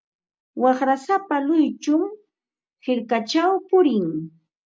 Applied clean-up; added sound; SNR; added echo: none; none; none; none.